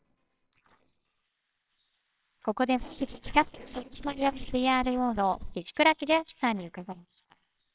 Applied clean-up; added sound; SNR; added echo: neural separator model SepFormer WHAMR!.